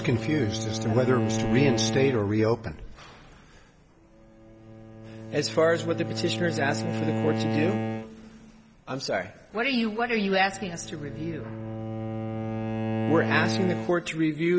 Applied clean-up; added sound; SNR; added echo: none; Bowed string instrument; 4 dB; none.